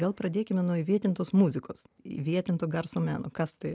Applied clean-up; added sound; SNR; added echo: none; none; none; none.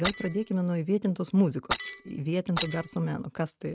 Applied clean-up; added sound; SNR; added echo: neural mask model RNNoise.